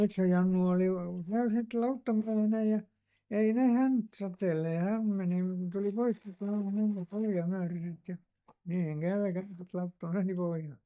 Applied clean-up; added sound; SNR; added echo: neural mask model DeepFilterNet 3.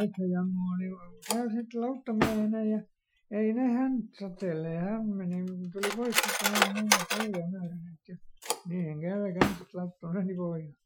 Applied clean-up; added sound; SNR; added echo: classical method Wiener filter.